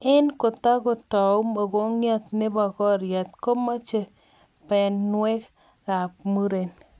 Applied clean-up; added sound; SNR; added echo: none; none; none; none.